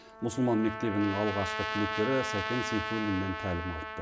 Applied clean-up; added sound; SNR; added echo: none; Trumpet; 4 dB; reverberation time 0.5 s.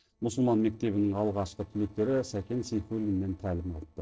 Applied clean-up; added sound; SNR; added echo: neural separator model SepFormer DNS4.